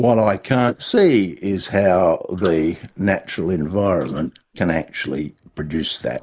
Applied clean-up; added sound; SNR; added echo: neural mask model Resemble Enhance denoiser.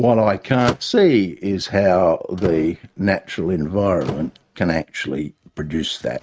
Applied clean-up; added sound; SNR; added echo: neural mask model RNNoise.